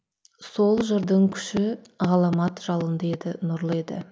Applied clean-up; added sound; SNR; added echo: none; none; none; none.